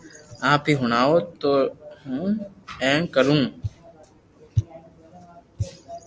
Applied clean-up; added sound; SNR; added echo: none; none; none; none.